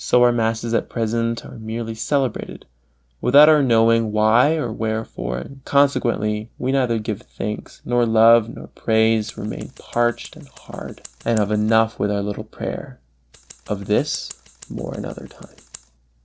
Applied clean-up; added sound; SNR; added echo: neural separator model SepFormer DNS4.